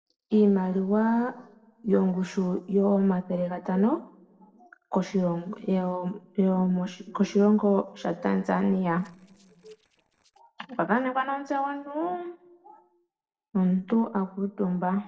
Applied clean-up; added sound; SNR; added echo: neural separator model SepFormer DNS4.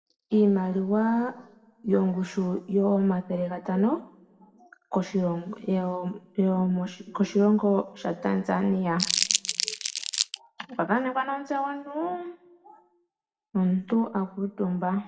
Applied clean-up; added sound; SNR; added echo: none; Crumpling, crinkling; 2 dB; reverberation time 1.0 s.